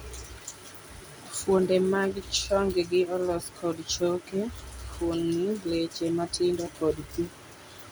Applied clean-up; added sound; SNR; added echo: none; none; none; none.